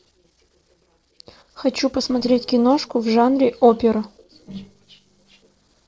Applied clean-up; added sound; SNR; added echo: neural separator model SepFormer DNS4.